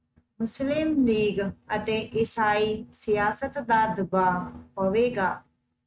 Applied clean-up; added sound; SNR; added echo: neural mask model RNNoise.